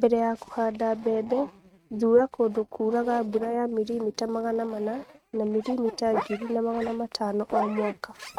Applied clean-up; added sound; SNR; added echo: neural mask model RNNoise.